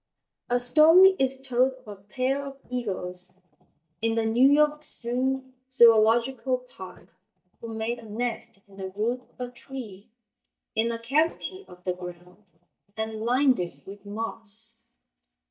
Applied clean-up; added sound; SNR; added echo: neural mask model DeepFilterNet 3.